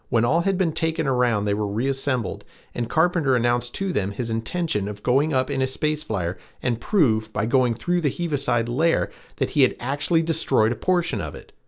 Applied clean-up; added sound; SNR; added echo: none; none; none; none.